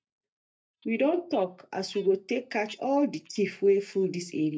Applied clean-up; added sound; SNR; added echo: neural mask model DeepFilterNet 3.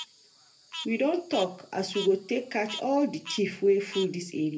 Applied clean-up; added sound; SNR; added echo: none; Frog; 14 dB; reverberation time 0.3 s.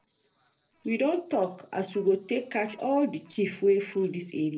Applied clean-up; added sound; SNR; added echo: neural separator model SepFormer DNS4.